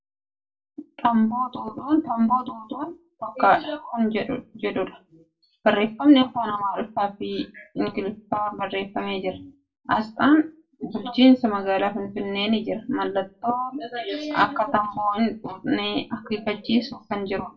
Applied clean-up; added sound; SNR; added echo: none; none; none; reverberation time 0.2 s.